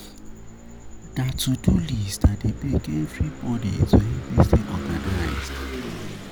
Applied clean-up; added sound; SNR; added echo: none; Engine / Vehicle; 10 dB; none.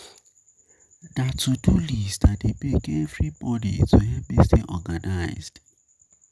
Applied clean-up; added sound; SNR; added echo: none; none; none; none.